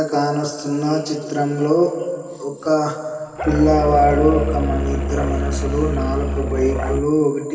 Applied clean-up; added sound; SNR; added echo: none; Musical instrument; 2 dB; reverberation time 2.5 s.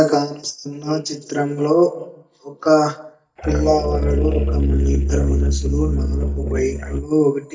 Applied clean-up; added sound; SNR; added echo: neural mask model DeepFilterNet 3.